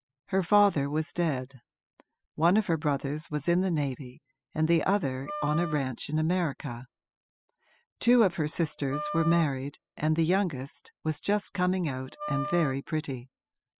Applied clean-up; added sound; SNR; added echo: classical method spectral subtraction.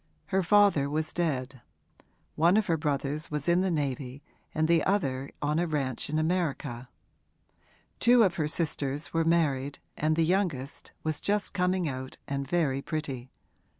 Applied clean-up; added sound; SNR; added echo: none; none; none; none.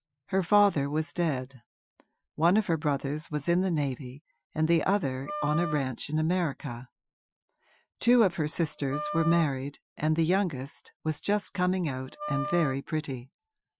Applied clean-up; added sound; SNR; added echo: classical method Wiener filter.